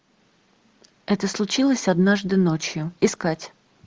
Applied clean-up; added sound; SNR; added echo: none; none; none; none.